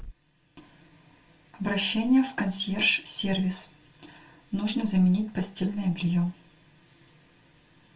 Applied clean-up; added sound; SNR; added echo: none; none; none; reverberation time 0.2 s.